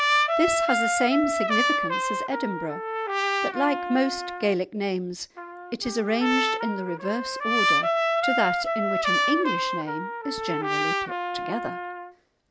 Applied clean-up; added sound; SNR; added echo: none; Trumpet; -2 dB; none.